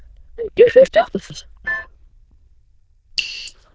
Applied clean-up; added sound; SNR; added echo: neural diffusion model UNIVERSE++.